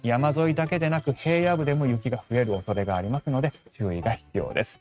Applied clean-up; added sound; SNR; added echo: neural mask model RNNoise.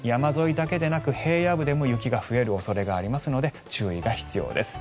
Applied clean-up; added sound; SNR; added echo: none; none; none; none.